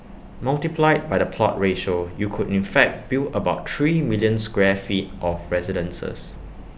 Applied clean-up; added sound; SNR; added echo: none; none; none; none.